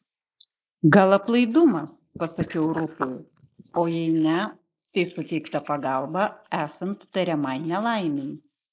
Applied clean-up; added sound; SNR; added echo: neural mask model Resemble Enhance denoiser.